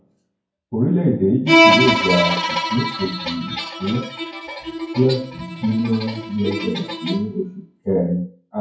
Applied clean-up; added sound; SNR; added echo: classical method WPE with log-MMSE.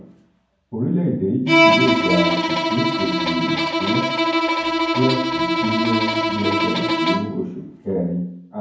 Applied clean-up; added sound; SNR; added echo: none; Bowed string instrument; -3 dB; reverberation time 0.9 s.